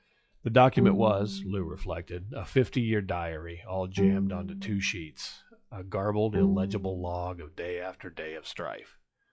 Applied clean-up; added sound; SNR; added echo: classical method log-MMSE.